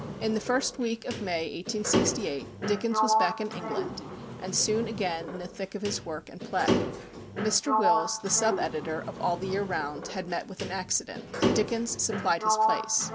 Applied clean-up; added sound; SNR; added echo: none; Sliding door; 1 dB; none.